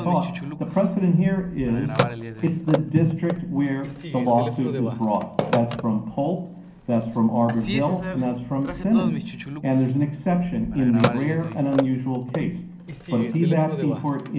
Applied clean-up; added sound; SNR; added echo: none; Telephone; 9 dB; reverberation time 0.6 s.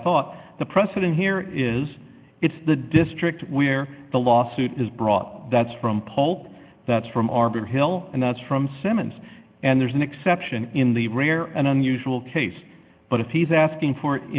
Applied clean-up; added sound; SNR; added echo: none; none; none; none.